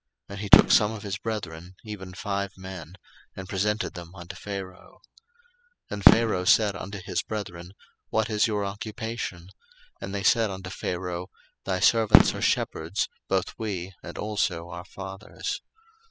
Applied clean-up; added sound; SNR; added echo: classical method spectral subtraction.